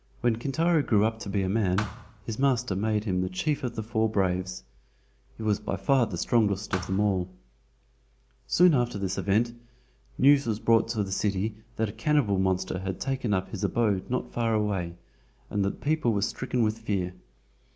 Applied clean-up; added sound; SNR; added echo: none; Thump, thud; 14 dB; none.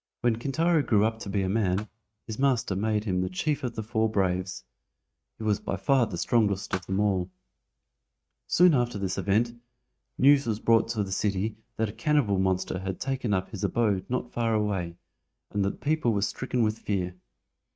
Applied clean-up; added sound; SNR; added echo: neural mask model RNNoise.